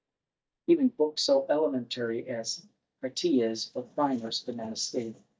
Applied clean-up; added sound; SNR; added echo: neural mask model DeepFilterNet 3.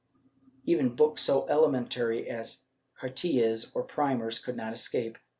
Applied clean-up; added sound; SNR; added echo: none; none; none; none.